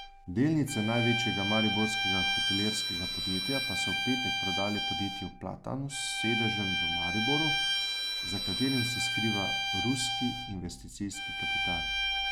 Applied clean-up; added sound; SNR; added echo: none; Bowed string instrument; -1 dB; none.